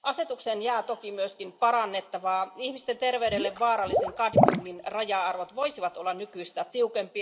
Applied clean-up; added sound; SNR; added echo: none; Water / Liquid; 0 dB; reverberation time 2.5 s.